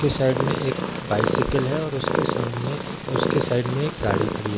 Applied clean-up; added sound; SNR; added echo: none; Purr; 1 dB; none.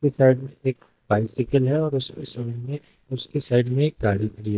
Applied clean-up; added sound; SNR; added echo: neural mask model DeepFilterNet 3.